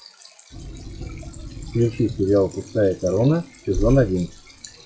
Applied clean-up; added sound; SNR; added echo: classical method log-MMSE.